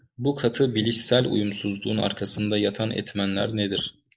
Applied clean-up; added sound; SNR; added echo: neural mask model Resemble Enhance denoiser.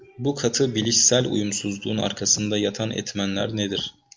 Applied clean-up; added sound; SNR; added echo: none; Wind; 18 dB; none.